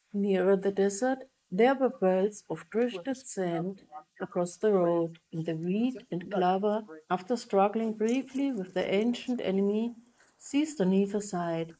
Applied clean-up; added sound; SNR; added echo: neural mask model Resemble Enhance denoiser.